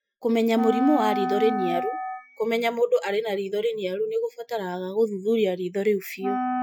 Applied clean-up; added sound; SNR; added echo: classical method Wiener filter.